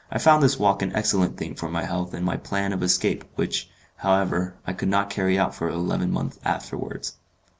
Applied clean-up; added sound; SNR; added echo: none; none; none; none.